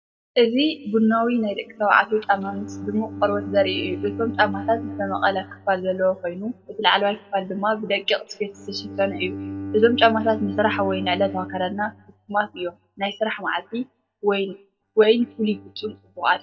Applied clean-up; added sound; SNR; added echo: neural mask model DeepFilterNet 3.